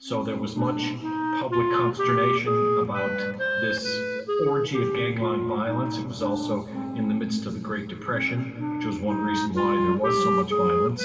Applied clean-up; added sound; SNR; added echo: none; Wind instrument, woodwind instrument; -2 dB; reverberation time 2.7 s.